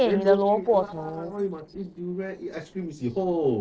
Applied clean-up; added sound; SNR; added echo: neural separator model SepFormer DNS4.